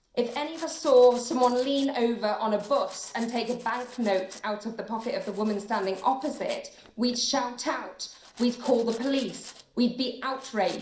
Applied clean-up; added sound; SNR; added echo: neural separator model SepFormer DNS4.